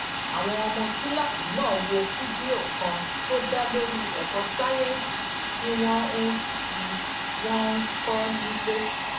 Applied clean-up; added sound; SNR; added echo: none; Domestic sounds, home sounds; 0 dB; reverberation time 0.3 s.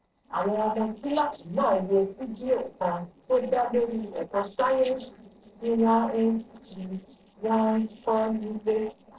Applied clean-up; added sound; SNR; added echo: neural separator model SepFormer DNS4.